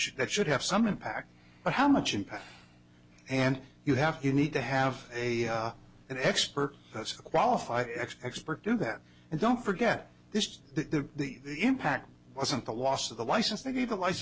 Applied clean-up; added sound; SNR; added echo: none; none; none; none.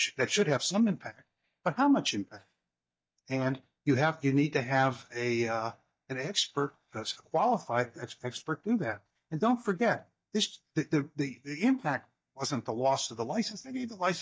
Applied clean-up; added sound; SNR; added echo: neural mask model DeepFilterNet 3.